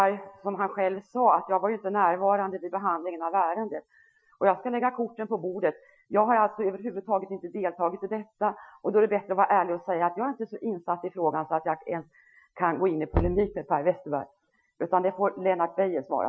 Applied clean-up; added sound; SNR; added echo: classical method Wiener filter.